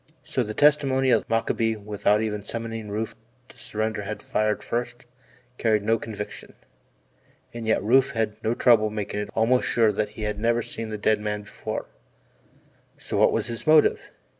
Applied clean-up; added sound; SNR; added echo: none; none; none; none.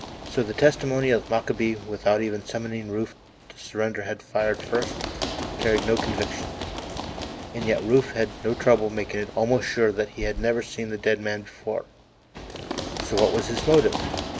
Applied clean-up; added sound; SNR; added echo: none; Run; 9 dB; none.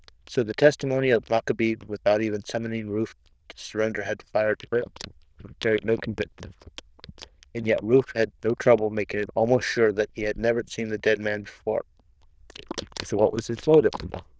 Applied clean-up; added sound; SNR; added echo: neural diffusion model UNIVERSE++.